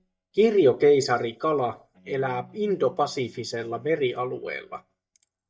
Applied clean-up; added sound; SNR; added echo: neural mask model DeepFilterNet 3.